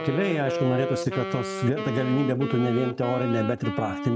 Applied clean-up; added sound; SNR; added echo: none; Wind instrument, woodwind instrument; 6 dB; none.